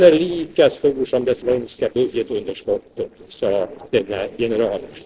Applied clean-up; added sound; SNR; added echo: neural separator model SepFormer DNS4.